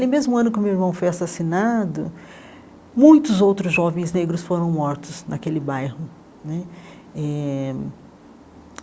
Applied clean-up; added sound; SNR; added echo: none; none; none; none.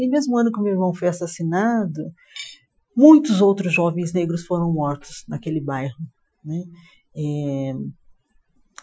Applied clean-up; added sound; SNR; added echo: classical method Wiener filter.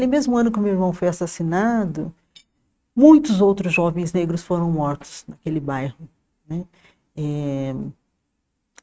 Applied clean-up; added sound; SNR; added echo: neural mask model RNNoise.